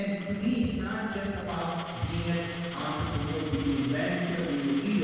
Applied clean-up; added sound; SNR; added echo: none; Coin (dropping); 11 dB; reverberation time 1.9 s.